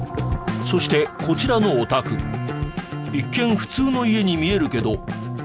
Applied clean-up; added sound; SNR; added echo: none; none; none; none.